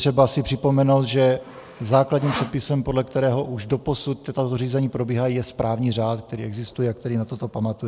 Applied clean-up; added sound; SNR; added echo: none; Sawing; 14 dB; none.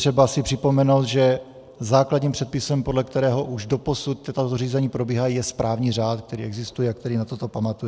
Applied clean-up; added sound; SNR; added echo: none; none; none; none.